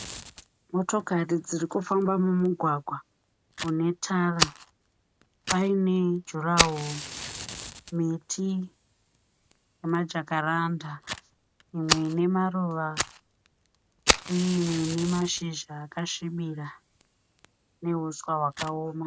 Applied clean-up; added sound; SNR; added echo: none; Fire; 6 dB; none.